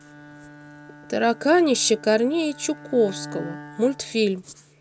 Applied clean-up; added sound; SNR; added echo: none; Bowed string instrument; 18 dB; none.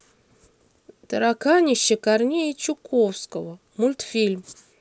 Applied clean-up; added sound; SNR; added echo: none; none; none; none.